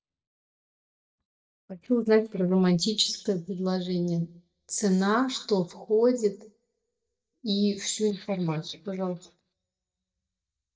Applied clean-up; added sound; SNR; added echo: neural mask model DeepFilterNet 3.